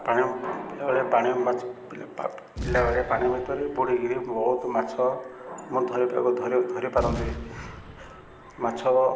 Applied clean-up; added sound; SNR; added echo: none; Boom; 13 dB; none.